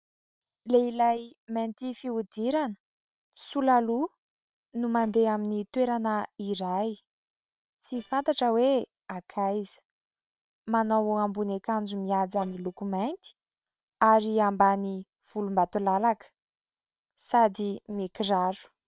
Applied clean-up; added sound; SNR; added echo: neural separator model SepFormer WHAM!.